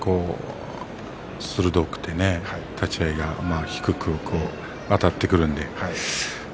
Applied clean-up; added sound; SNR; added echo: none; none; none; none.